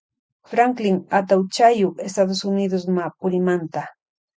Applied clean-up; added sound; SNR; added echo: none; none; none; none.